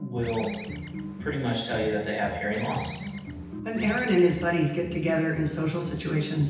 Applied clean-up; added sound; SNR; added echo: none; Bird; 17 dB; reverberation time 0.9 s.